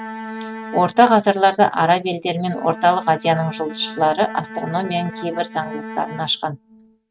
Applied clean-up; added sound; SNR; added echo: neural mask model RNNoise.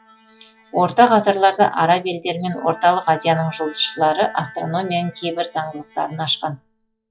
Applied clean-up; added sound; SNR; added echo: classical method log-MMSE.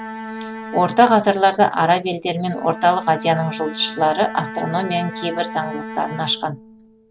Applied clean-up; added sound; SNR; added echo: none; Bowed string instrument; 13 dB; none.